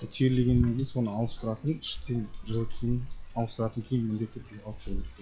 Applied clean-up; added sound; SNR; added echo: classical method log-MMSE.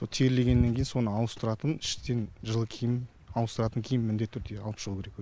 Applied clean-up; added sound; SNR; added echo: none; none; none; none.